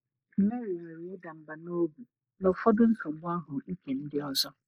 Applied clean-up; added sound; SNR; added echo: neural mask model Resemble Enhance denoiser.